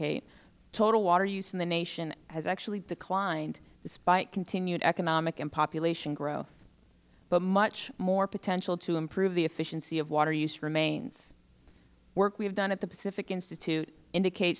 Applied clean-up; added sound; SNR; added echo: none; none; none; none.